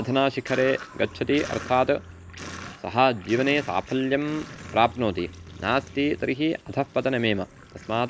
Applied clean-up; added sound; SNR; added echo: none; Bowed string instrument + Sink (filling or washing); 16 dB; none.